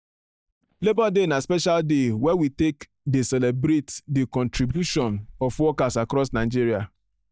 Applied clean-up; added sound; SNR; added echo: neural mask model DeepFilterNet 3.